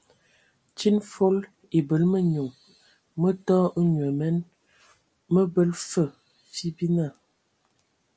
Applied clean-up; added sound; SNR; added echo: none; none; none; none.